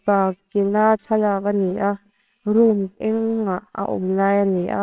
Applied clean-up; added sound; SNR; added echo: neural separator model SepFormer WHAMR!.